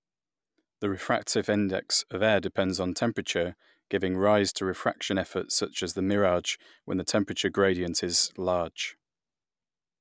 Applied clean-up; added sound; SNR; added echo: none; none; none; none.